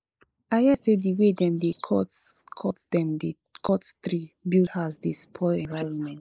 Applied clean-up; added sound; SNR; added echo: neural mask model Resemble Enhance denoiser.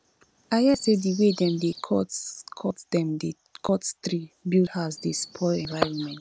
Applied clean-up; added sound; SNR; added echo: none; Chirp, tweet; 18 dB; none.